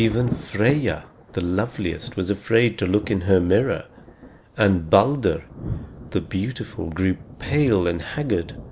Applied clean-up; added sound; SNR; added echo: none; Thunder; 14 dB; none.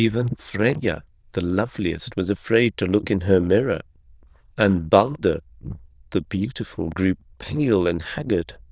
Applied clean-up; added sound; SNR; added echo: neural diffusion model UNIVERSE++.